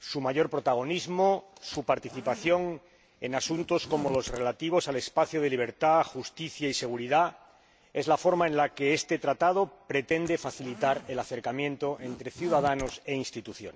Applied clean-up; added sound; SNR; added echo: none; Zipper (clothing); 17 dB; none.